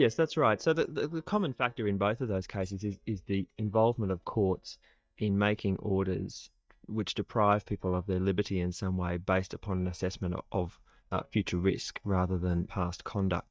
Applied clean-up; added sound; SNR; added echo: neural mask model DeepFilterNet 3.